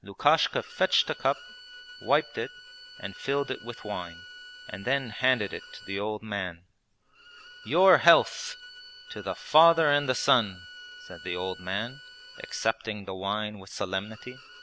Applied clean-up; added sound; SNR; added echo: none; Bowed string instrument; 19 dB; none.